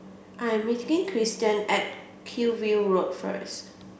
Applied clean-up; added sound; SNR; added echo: none; none; none; none.